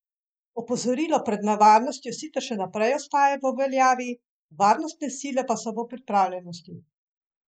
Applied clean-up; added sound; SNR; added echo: neural mask model Resemble Enhance denoiser.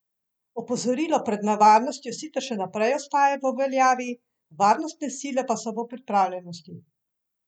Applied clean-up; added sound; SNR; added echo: none; none; none; none.